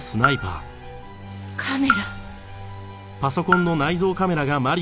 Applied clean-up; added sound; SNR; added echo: none; Raindrop / Drip; 5 dB; none.